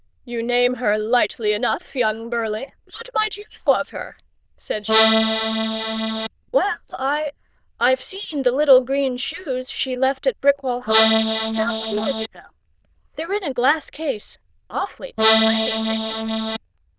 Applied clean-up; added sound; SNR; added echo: neural diffusion model UNIVERSE++.